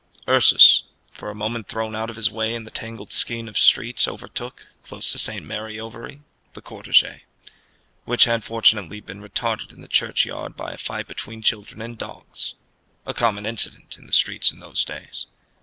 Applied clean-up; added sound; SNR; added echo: none; none; none; none.